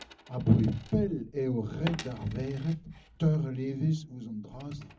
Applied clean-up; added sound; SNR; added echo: none; Coin (dropping); 19 dB; reverberation time 0.4 s.